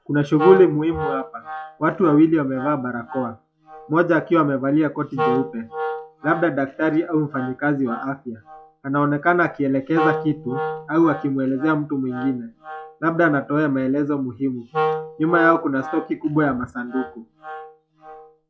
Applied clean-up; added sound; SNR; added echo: classical method log-MMSE.